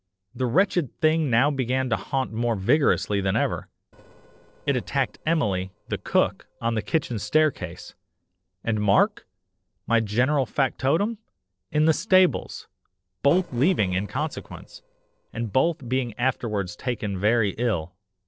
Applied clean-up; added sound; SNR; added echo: neural separator model SepFormer DNS4.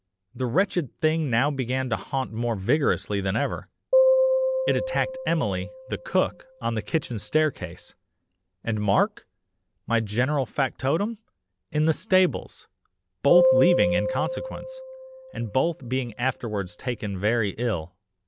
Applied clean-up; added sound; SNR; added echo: none; Piano; 0 dB; none.